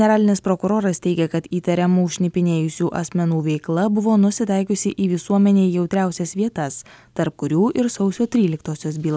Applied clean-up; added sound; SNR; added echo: none; none; none; none.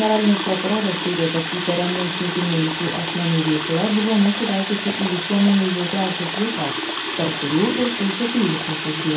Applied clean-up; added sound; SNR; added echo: none; Water tap, faucet; 1 dB; reverberation time 0.3 s.